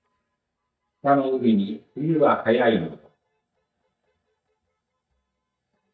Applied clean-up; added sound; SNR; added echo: neural mask model DeepFilterNet 3.